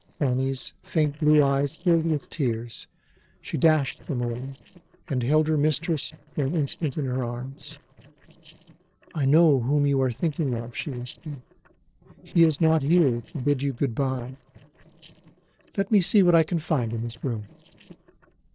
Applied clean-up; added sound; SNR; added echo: neural separator model SepFormer DNS4.